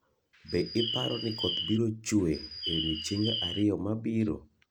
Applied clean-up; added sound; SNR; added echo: none; Bird; 4 dB; none.